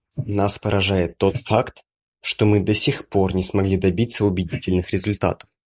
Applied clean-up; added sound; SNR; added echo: neural mask model Resemble Enhance denoiser.